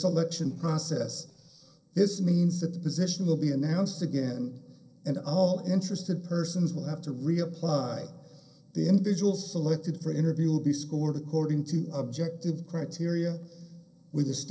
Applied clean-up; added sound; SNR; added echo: neural separator model SepFormer DNS4.